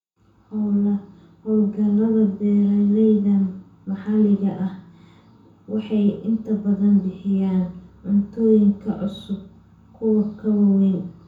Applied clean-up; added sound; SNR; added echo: none; none; none; reverberation time 0.6 s.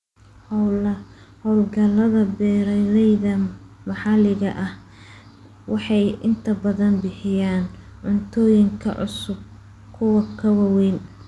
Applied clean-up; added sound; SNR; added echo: none; none; none; none.